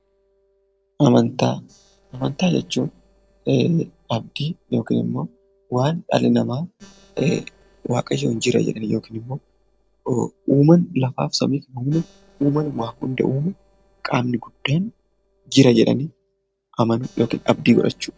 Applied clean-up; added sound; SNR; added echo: neural separator model SepFormer DNS4.